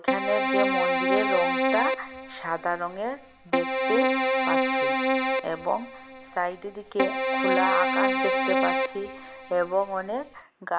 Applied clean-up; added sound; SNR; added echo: none; Keyboard (musical); -5 dB; none.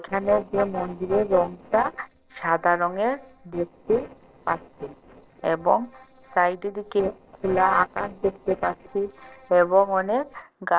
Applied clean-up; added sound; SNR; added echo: neural separator model SepFormer DNS4.